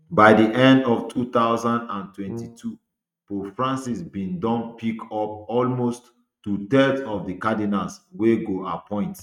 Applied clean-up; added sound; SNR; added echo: neural mask model RNNoise.